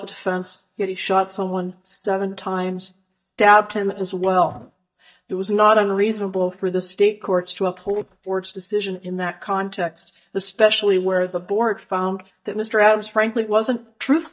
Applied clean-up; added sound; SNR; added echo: neural mask model DeepFilterNet 3.